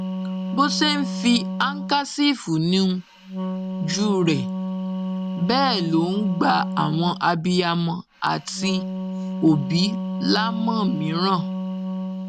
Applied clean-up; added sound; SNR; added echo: none; Wind instrument, woodwind instrument; 5 dB; none.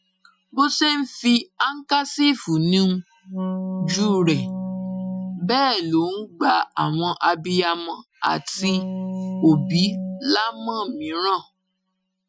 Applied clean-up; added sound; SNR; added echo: classical method Wiener filter.